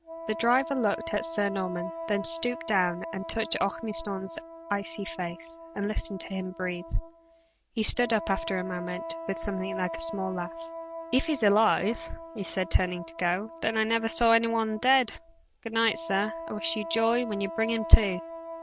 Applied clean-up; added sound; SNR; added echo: none; Wind instrument, woodwind instrument; 11 dB; none.